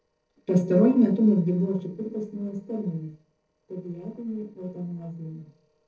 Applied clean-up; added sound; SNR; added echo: neural separator model SepFormer DNS4.